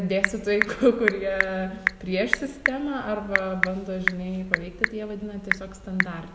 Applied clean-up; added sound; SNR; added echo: none; Telephone / Typing; 2 dB; none.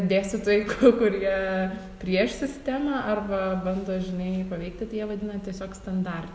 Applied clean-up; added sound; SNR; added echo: none; none; none; none.